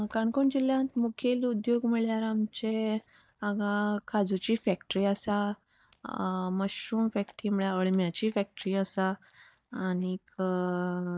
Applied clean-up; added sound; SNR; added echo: neural mask model DeepFilterNet 3.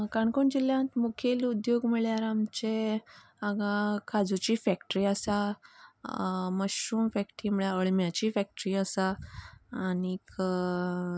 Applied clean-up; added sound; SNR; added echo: none; none; none; none.